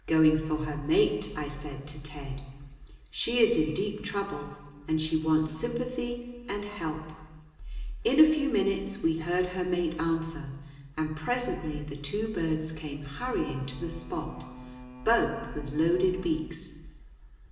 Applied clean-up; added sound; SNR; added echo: none; Bowed string instrument; 18 dB; reverberation time 1.3 s.